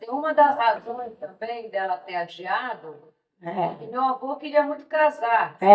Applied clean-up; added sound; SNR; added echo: neural mask model DeepFilterNet 3.